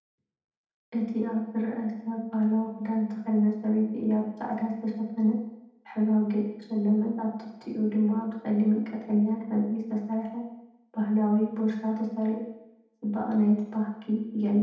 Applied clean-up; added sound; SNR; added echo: none; none; none; reverberation time 0.8 s.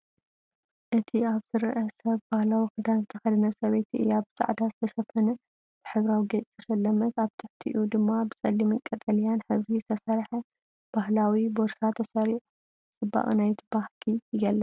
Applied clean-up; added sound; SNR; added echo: none; none; none; none.